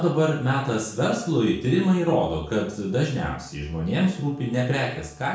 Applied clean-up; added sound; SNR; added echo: neural separator model SepFormer DNS4.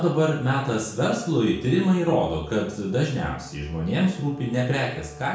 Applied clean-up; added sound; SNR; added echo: none; Wind instrument, woodwind instrument; 19 dB; reverberation time 0.5 s.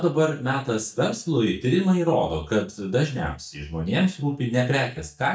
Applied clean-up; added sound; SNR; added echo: neural mask model DeepFilterNet 3.